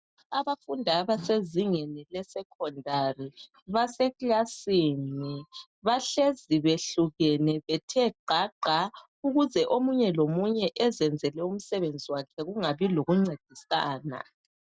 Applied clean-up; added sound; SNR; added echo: none; none; none; none.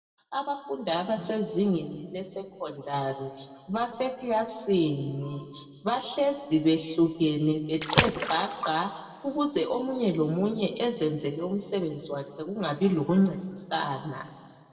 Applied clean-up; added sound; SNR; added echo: none; Water / Splash, splatter; 2 dB; reverberation time 1.4 s.